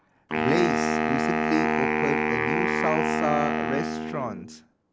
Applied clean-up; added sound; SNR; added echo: none; Wind instrument, woodwind instrument; -4 dB; none.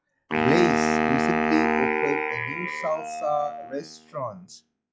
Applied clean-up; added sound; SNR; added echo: classical method log-MMSE.